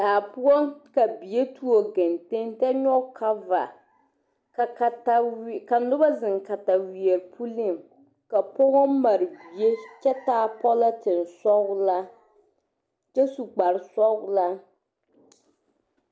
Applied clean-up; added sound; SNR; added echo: none; none; none; none.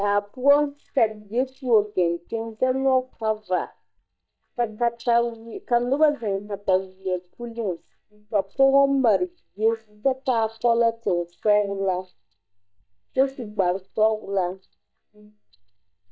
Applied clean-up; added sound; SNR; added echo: neural mask model DeepFilterNet 3.